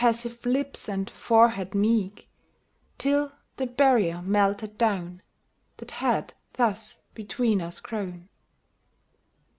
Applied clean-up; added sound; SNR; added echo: none; none; none; none.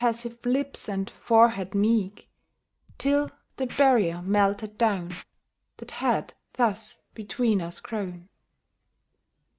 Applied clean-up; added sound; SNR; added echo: neural mask model DeepFilterNet 3.